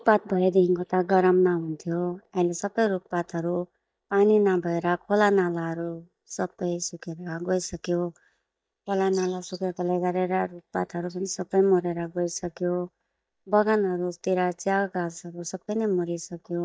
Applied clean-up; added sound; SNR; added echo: neural mask model DeepFilterNet 3.